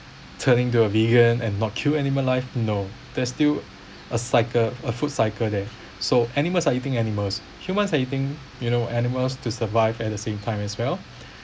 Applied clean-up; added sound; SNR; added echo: none; none; none; none.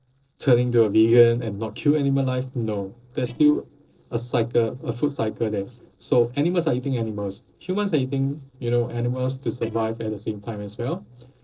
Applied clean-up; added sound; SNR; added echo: neural separator model SepFormer DNS4.